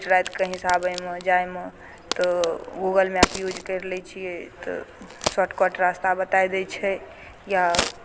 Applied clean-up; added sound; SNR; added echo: none; Crack; 8 dB; none.